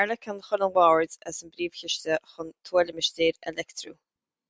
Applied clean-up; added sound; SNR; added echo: none; none; none; none.